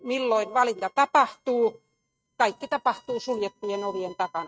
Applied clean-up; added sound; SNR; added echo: neural mask model RNNoise.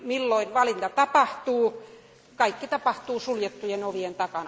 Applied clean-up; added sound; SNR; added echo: none; none; none; none.